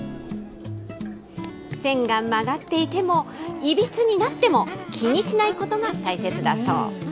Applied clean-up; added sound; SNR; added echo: none; Crowd / Race car, auto racing / Accelerating, revving, vroom; 15 dB; none.